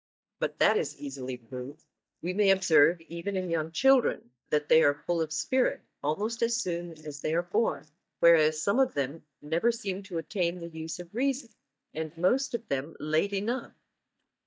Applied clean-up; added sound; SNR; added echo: neural mask model DeepFilterNet 3.